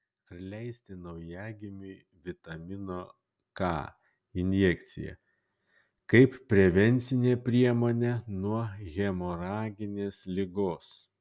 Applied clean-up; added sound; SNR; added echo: none; none; none; none.